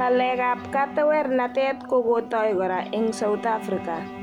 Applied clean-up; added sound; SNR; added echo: none; Bowed string instrument + Wind instrument, woodwind instrument; 13 dB; none.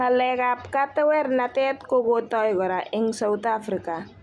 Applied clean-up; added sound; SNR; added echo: none; none; none; none.